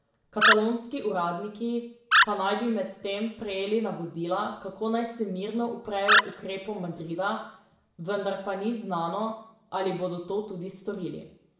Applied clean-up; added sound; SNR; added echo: none; Animal; -5 dB; reverberation time 0.7 s.